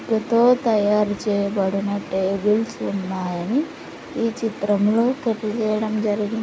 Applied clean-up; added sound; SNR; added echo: none; none; none; none.